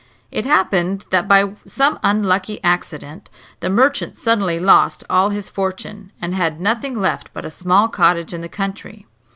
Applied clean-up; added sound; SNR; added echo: none; none; none; none.